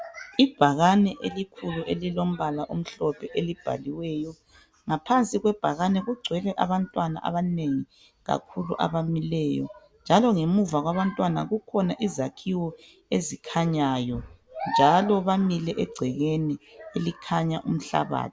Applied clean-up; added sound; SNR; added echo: none; none; none; none.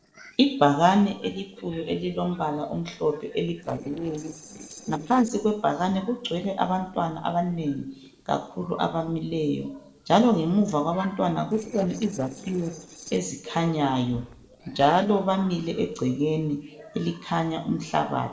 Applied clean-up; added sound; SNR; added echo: neural separator model SepFormer DNS4.